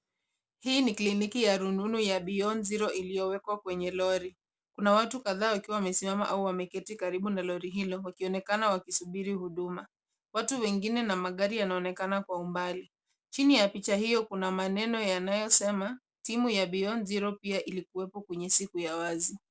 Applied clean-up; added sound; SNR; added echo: none; none; none; none.